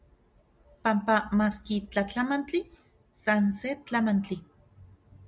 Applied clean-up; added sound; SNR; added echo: none; none; none; none.